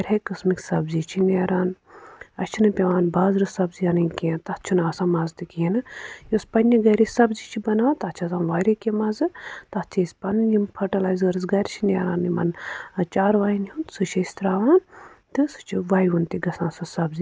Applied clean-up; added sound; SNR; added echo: none; none; none; none.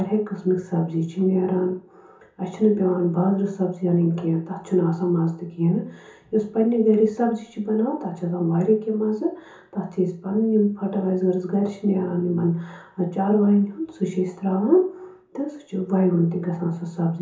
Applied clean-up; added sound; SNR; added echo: none; none; none; reverberation time 0.6 s.